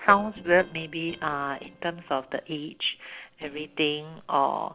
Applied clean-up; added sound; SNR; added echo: neural separator model SepFormer DNS4.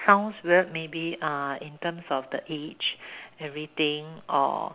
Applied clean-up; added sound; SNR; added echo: none; none; none; none.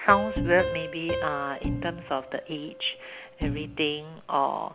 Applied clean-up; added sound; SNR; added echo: none; Bowed string instrument + Piano; 5 dB; none.